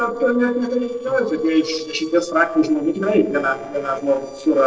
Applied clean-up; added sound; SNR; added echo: neural separator model SepFormer DNS4.